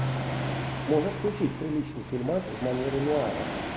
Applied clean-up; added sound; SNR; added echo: none; Marimba, xylophone + Ocean; 3 dB; none.